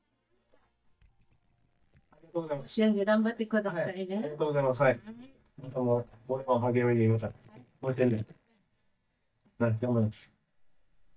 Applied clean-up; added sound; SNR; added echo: neural mask model DeepFilterNet 3.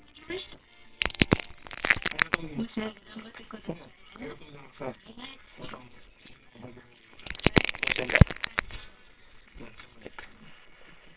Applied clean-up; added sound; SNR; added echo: neural separator model SepFormer WHAMR!.